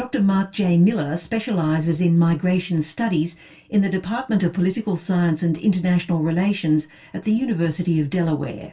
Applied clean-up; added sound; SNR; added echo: none; none; none; reverberation time 0.2 s.